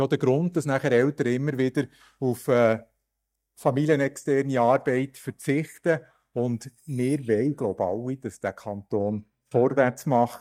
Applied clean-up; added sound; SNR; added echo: neural mask model DeepFilterNet 3.